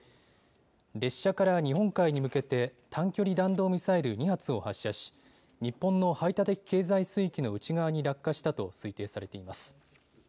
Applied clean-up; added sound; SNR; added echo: none; none; none; none.